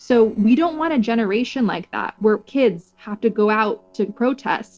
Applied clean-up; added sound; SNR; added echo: neural separator model SepFormer DNS4.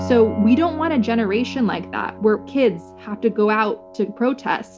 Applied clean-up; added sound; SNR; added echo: none; Piano; 14 dB; none.